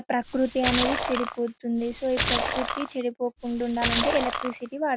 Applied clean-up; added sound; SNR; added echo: none; Splash, splatter; 1 dB; none.